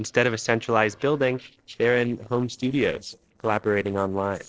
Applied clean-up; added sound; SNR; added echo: neural separator model SepFormer DNS4.